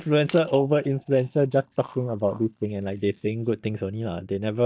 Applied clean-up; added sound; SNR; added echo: neural mask model DeepFilterNet 3.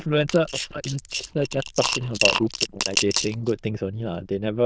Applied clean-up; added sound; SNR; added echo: neural diffusion model UNIVERSE++.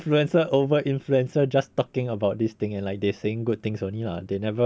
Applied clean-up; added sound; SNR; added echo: none; none; none; none.